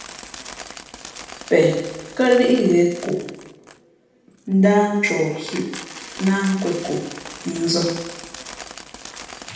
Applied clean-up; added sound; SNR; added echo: none; Coin (dropping); 16 dB; reverberation time 0.9 s.